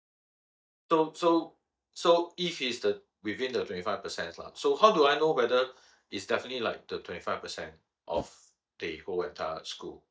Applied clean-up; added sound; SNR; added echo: neural mask model DeepFilterNet 3.